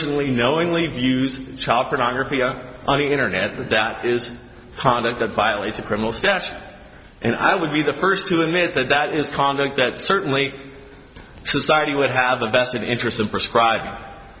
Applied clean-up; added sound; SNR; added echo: none; none; none; none.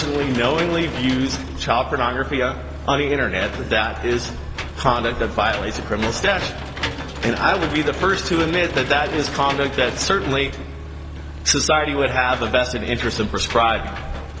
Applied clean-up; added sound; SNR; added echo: none; Engine / Mechanisms; 8 dB; none.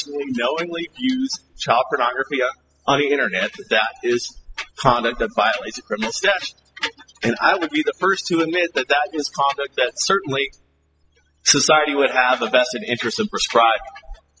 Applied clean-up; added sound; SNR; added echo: classical method spectral subtraction.